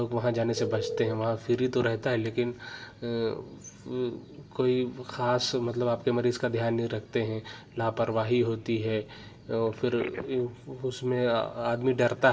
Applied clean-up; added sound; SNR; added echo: none; Telephone; 16 dB; reverberation time 1.3 s.